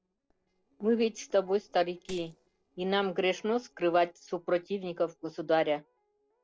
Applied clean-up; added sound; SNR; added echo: neural separator model SepFormer DNS4.